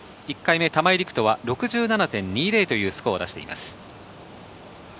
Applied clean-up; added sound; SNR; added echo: none; none; none; none.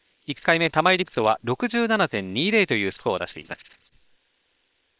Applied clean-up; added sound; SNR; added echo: neural separator model SepFormer WHAM!.